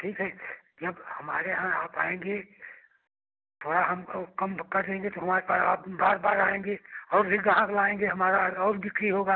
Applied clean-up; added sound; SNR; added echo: none; none; none; none.